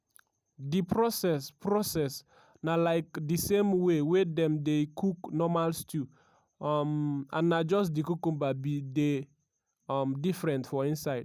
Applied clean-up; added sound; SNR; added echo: none; none; none; none.